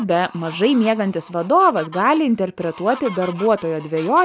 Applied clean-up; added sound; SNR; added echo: none; Fowl; 19 dB; none.